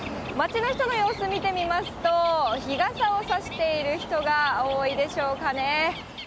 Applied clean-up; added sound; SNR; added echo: none; Bird; 17 dB; none.